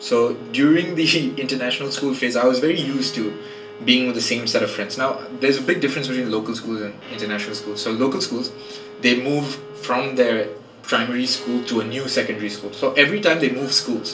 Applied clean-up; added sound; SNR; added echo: none; Bowed string instrument; 16 dB; reverberation time 0.2 s.